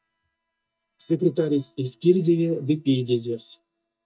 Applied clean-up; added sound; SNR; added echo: neural mask model DeepFilterNet 3.